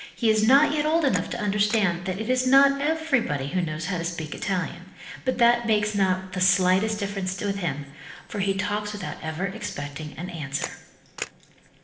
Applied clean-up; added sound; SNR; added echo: neural separator model SepFormer DNS4.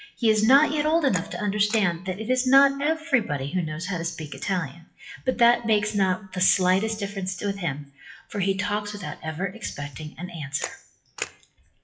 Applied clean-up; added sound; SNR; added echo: classical method WPE with log-MMSE.